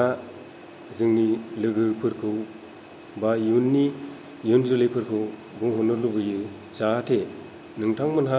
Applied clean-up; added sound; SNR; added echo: none; none; none; none.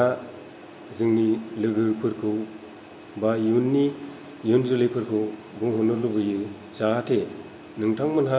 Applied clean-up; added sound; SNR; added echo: none; none; none; reverberation time 0.7 s.